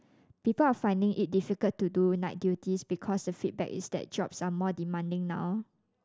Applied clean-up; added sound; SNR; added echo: none; none; none; none.